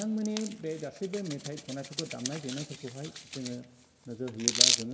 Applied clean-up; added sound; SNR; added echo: none; Hands; -3 dB; reverberation time 1.4 s.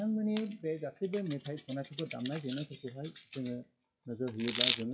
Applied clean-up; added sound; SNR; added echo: classical method WPE with log-MMSE.